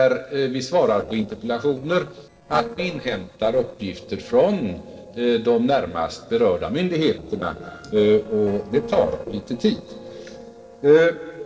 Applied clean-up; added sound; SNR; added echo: neural separator model SepFormer DNS4.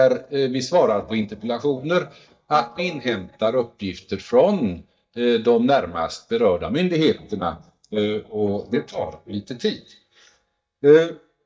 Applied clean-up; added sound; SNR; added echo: neural mask model DeepFilterNet 3.